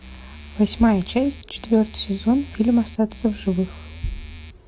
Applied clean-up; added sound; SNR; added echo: none; Musical instrument; 17 dB; none.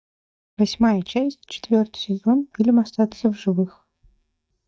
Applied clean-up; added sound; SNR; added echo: neural mask model DeepFilterNet 3.